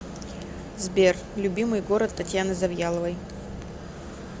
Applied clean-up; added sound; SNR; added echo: none; none; none; none.